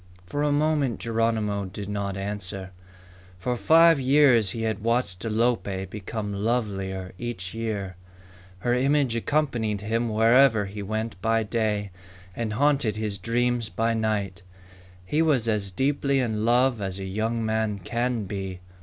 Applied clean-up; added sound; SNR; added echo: none; none; none; none.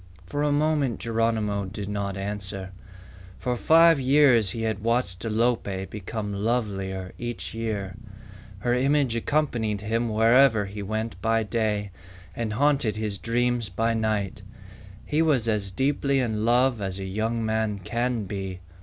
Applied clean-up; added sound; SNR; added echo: none; Bass guitar; 17 dB; none.